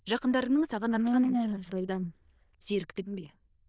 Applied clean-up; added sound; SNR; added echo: neural diffusion model UNIVERSE++.